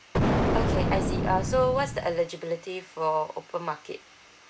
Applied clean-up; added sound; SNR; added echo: none; Explosion; -4 dB; none.